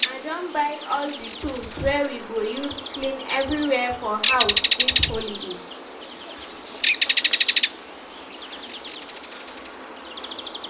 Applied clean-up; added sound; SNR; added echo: none; Bird; -2 dB; reverberation time 0.3 s.